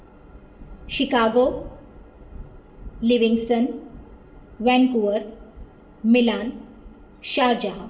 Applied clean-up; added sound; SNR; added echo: none; none; none; reverberation time 0.7 s.